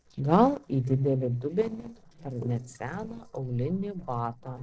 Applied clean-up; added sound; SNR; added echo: neural separator model SepFormer DNS4.